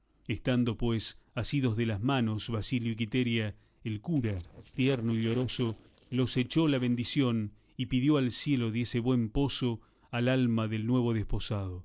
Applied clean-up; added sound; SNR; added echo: neural separator model SepFormer DNS4.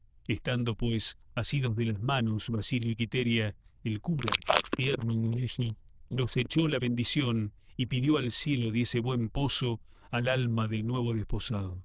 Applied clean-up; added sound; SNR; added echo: neural diffusion model UNIVERSE++.